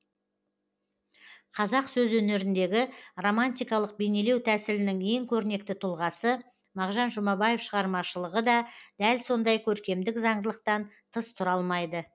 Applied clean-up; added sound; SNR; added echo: none; none; none; none.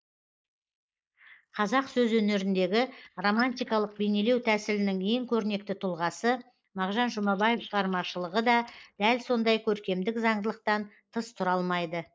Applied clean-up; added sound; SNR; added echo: neural mask model Resemble Enhance denoiser.